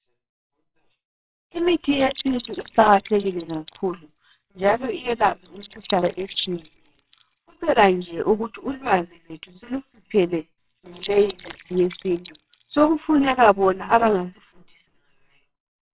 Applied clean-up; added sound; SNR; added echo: neural separator model SepFormer WHAMR!.